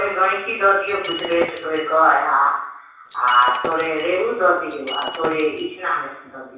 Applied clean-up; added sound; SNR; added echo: none; Shatter; 10 dB; reverberation time 0.7 s.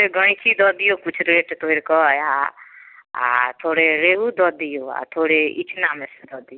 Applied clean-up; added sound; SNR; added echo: none; none; none; none.